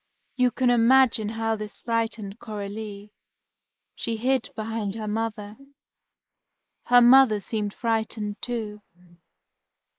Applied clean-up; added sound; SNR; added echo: neural mask model Resemble Enhance denoiser.